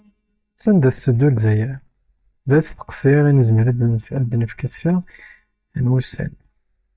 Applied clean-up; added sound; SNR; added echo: neural mask model DeepFilterNet 3.